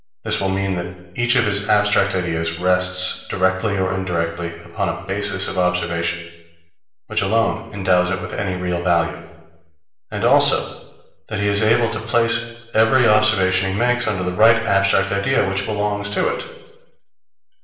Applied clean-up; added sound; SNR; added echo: none; none; none; reverberation time 0.8 s.